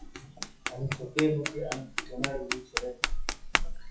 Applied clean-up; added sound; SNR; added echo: classical method WPE with log-MMSE.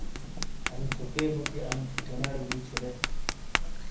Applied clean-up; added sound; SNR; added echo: none; Tap; -4 dB; reverberation time 0.6 s.